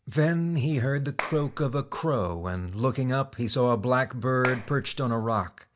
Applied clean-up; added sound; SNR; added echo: none; Clapping; 12 dB; none.